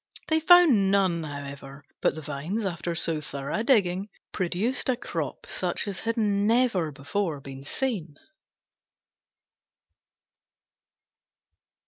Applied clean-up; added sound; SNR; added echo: none; none; none; none.